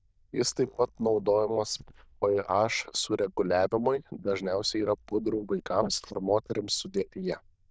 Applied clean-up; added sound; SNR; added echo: neural diffusion model UNIVERSE++.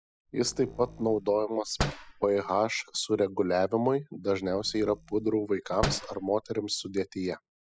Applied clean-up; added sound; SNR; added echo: classical method spectral subtraction.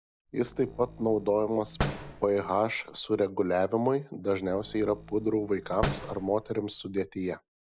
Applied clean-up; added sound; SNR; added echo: none; Slam; 10 dB; none.